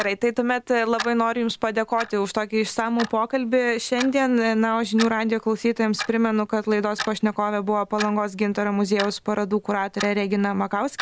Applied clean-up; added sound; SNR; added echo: none; Clock; 15 dB; none.